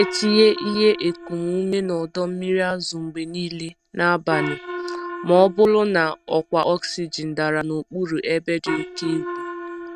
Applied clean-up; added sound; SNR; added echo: neural mask model RNNoise.